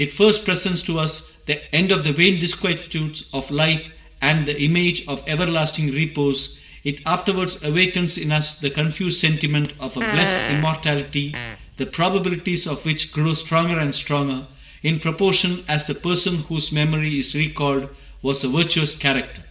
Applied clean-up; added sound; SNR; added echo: none; Fart; 7 dB; reverberation time 0.7 s.